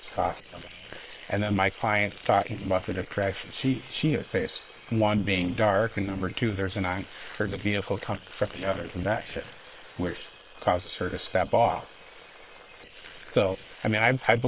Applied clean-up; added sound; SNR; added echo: neural separator model SepFormer WHAM!.